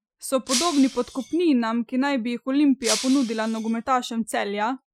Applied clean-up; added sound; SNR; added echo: classical method Wiener filter.